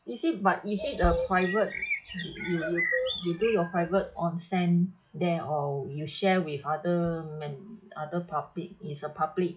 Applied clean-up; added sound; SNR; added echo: classical method log-MMSE.